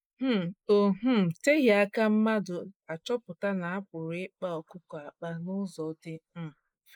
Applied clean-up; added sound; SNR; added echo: neural mask model Resemble Enhance denoiser.